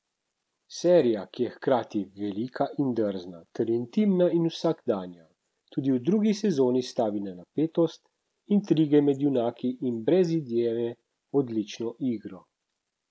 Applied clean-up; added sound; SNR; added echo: none; none; none; none.